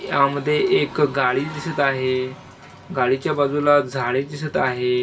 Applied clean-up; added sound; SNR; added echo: none; none; none; reverberation time 0.2 s.